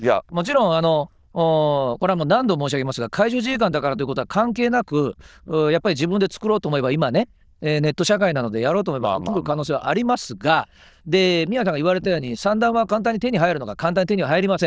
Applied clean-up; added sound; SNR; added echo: neural diffusion model UNIVERSE++.